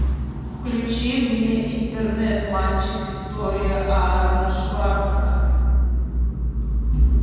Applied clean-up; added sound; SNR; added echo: none; none; none; reverberation time 2.1 s.